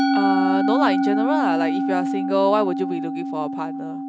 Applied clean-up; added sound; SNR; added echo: none; Musical instrument; -3 dB; none.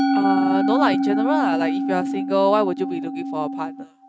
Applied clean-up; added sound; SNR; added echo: neural mask model RNNoise.